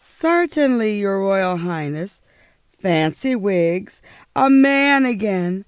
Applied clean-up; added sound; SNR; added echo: none; none; none; none.